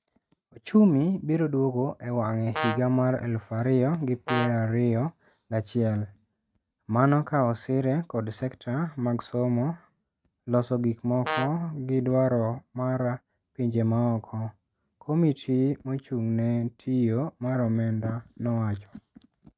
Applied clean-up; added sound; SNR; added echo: neural mask model RNNoise.